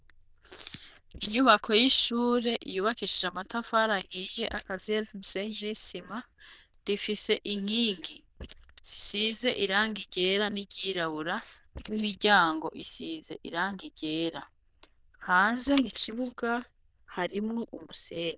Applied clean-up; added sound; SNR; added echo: neural diffusion model UNIVERSE++.